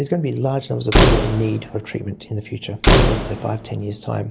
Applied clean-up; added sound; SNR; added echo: none; Slam; -4 dB; none.